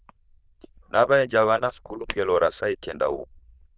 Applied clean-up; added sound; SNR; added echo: neural diffusion model UNIVERSE++.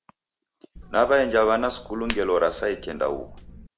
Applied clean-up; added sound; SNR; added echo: none; Hands; 15 dB; none.